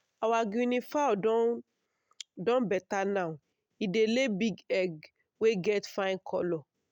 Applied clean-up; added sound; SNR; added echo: none; none; none; none.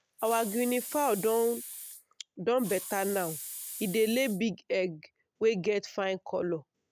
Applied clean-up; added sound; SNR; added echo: none; Hiss; 10 dB; none.